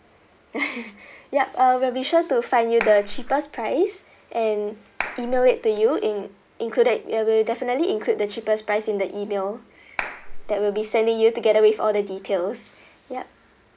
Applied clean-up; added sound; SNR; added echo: none; Clapping; 9 dB; none.